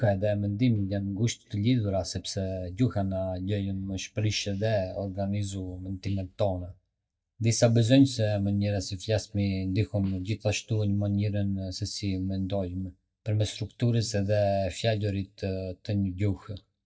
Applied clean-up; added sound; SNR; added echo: neural mask model DeepFilterNet 3.